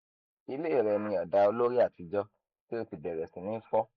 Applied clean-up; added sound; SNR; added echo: neural mask model Resemble Enhance denoiser.